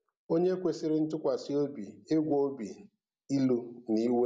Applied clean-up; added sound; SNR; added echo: none; none; none; none.